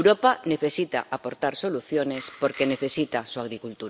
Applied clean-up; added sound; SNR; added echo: none; none; none; none.